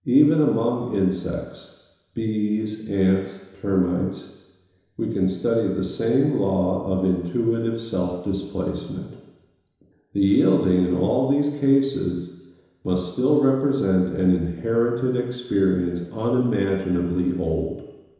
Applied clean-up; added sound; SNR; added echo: none; none; none; reverberation time 1.0 s.